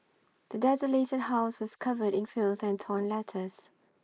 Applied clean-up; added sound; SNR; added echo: neural mask model Resemble Enhance denoiser.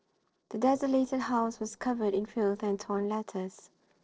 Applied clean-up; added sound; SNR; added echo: neural separator model SepFormer DNS4.